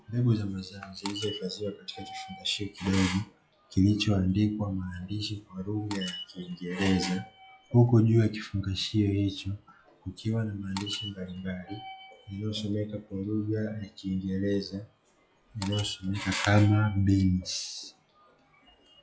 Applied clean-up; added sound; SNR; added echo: classical method log-MMSE.